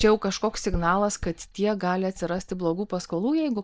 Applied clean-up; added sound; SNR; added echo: neural mask model DeepFilterNet 3.